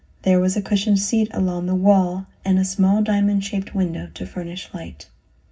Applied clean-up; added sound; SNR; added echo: none; none; none; reverberation time 0.4 s.